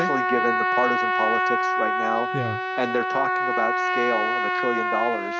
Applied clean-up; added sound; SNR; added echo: none; Trumpet; -4 dB; none.